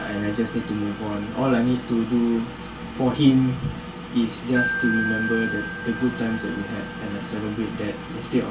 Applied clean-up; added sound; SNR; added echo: none; Wind chime; 10 dB; reverberation time 0.2 s.